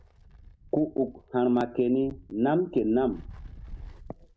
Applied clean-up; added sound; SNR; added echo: none; Wind; 18 dB; none.